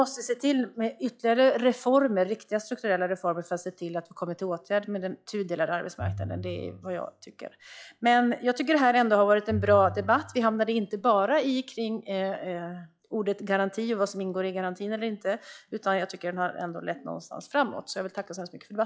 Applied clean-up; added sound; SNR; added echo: classical method log-MMSE.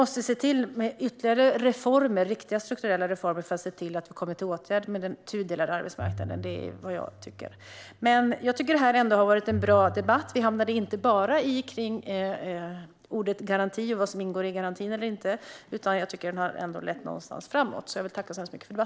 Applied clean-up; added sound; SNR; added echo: none; Bowed string instrument; 12 dB; none.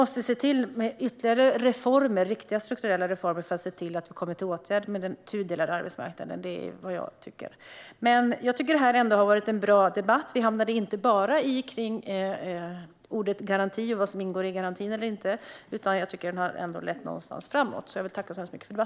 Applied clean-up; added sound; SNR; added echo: none; none; none; none.